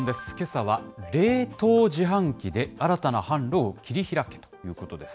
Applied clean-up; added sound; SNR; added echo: none; none; none; none.